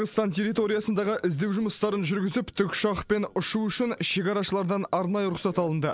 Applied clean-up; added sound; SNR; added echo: none; none; none; none.